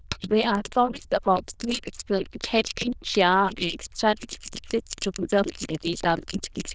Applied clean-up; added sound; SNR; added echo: neural diffusion model UNIVERSE++.